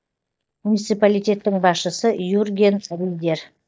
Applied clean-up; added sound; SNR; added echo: neural mask model DeepFilterNet 3.